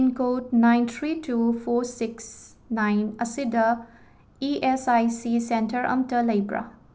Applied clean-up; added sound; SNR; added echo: none; none; none; none.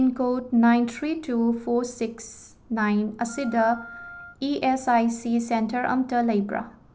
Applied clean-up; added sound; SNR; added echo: none; Wind instrument, woodwind instrument; 20 dB; none.